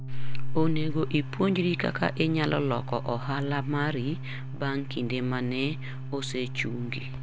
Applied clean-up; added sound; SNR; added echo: none; Organ; 10 dB; none.